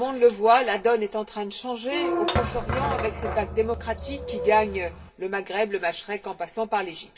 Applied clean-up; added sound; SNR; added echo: none; Squeak / Thump, thud; 4 dB; reverberation time 0.2 s.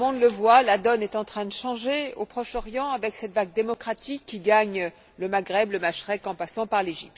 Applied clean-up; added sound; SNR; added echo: none; none; none; none.